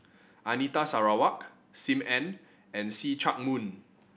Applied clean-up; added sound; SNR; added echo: none; none; none; none.